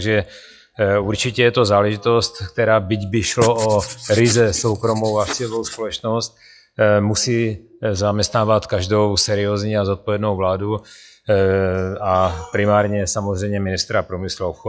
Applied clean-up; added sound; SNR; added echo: classical method log-MMSE.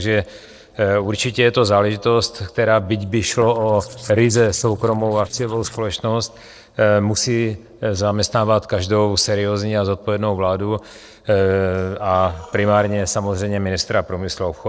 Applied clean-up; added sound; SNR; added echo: neural separator model SepFormer DNS4.